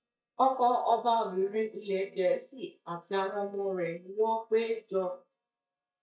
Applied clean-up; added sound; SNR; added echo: neural mask model DeepFilterNet 3.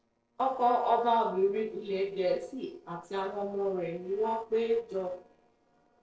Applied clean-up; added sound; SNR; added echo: neural separator model SepFormer DNS4.